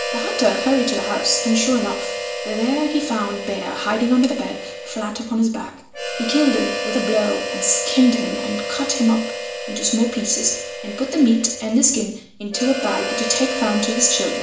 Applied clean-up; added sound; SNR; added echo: none; Harmonica; 6 dB; reverberation time 0.5 s.